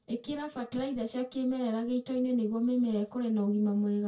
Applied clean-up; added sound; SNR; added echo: none; none; none; reverberation time 0.2 s.